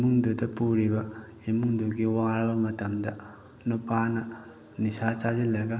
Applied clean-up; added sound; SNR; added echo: none; none; none; none.